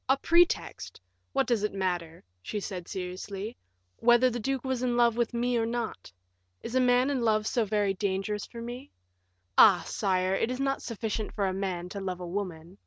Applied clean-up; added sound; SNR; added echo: none; Bass drum; 9 dB; none.